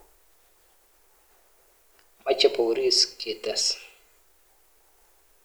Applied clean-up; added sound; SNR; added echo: none; none; none; none.